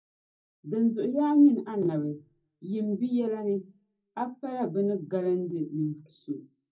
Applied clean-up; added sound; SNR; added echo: none; none; none; reverberation time 0.4 s.